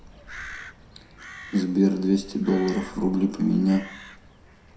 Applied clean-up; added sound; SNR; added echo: none; Crow; 17 dB; reverberation time 0.5 s.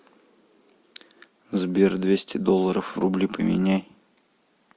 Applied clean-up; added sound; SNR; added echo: none; none; none; none.